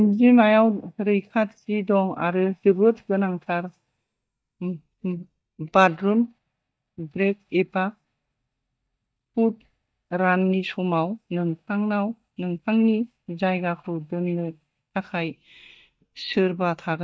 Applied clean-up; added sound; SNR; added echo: neural mask model DeepFilterNet 3.